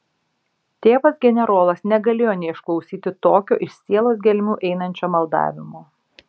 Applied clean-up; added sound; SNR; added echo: none; none; none; none.